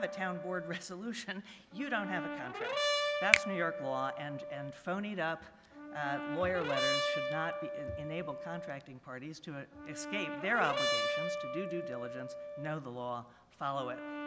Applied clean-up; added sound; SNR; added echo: none; Brass instrument + Finger snapping; -1 dB; none.